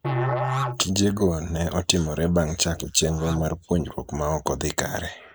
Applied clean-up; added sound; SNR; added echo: neural mask model Resemble Enhance denoiser.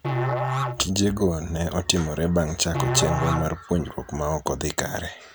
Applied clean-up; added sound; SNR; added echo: none; Musical instrument; 5 dB; none.